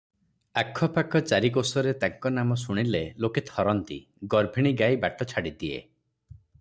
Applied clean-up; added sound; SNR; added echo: none; none; none; none.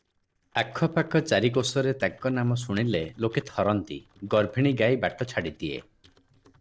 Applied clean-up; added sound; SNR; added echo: neural separator model SepFormer DNS4.